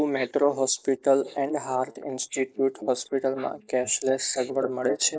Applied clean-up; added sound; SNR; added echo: neural mask model Resemble Enhance denoiser.